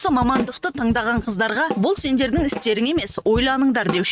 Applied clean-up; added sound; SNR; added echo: neural mask model RNNoise.